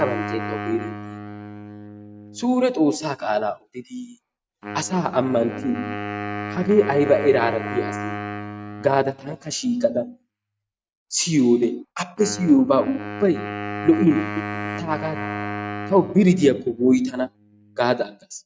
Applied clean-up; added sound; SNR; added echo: neural mask model RNNoise.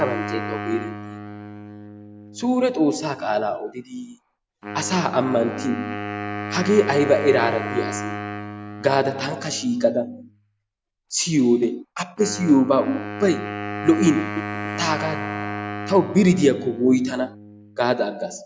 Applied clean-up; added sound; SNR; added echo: none; Wind instrument, woodwind instrument; 10 dB; none.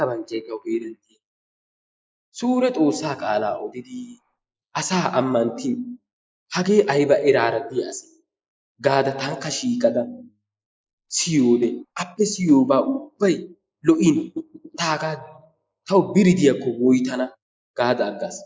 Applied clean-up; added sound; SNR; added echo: neural mask model Resemble Enhance denoiser.